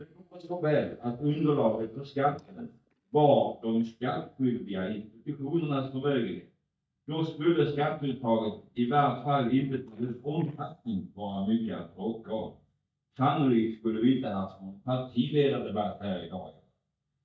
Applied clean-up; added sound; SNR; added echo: neural mask model DeepFilterNet 3.